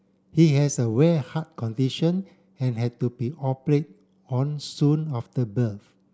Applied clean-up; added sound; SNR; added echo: none; none; none; none.